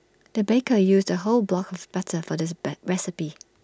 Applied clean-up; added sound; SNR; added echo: none; none; none; none.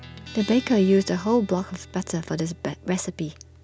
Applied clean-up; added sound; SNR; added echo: none; Guitar; 18 dB; none.